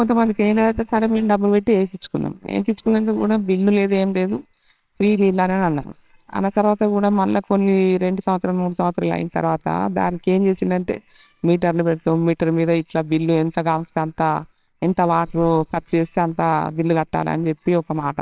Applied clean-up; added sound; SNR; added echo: neural separator model SepFormer WHAMR!.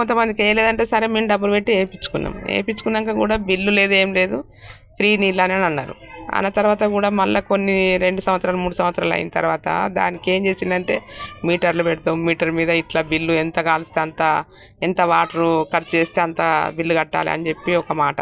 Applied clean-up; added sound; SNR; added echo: none; none; none; none.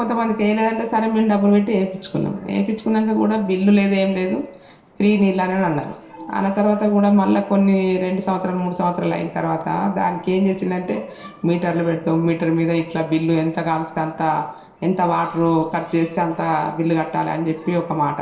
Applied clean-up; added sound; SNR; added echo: neural separator model SepFormer DNS4.